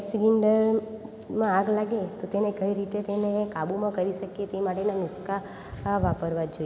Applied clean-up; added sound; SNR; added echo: none; none; none; none.